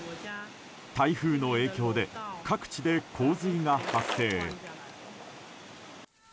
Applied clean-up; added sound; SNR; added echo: none; Bicycle; 13 dB; none.